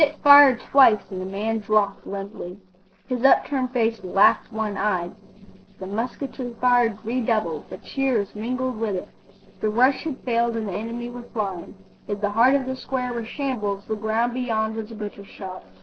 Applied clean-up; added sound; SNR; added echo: neural separator model SepFormer DNS4.